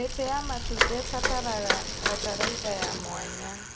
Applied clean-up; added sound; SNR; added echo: none; Bicycle; -4 dB; none.